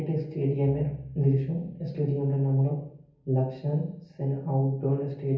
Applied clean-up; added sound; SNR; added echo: none; Piano; 18 dB; reverberation time 0.7 s.